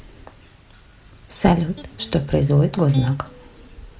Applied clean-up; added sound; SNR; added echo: none; Electric guitar; 19 dB; none.